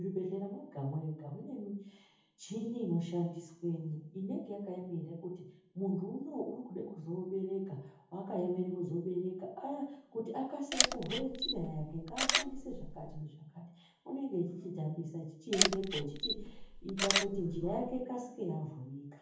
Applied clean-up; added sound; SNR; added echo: none; Camera; -3 dB; reverberation time 0.7 s.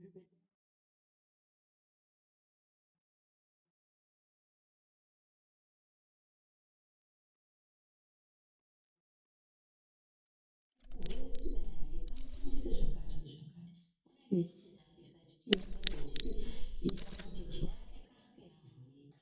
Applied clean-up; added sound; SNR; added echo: neural mask model DeepFilterNet 3.